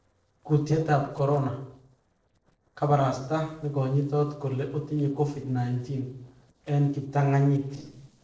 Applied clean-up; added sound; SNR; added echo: neural separator model SepFormer DNS4.